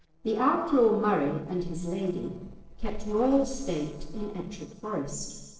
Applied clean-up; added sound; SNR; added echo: neural separator model SepFormer DNS4.